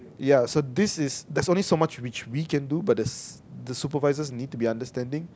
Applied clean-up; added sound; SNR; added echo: none; none; none; none.